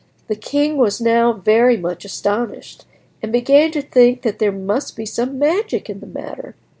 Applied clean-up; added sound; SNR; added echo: none; none; none; none.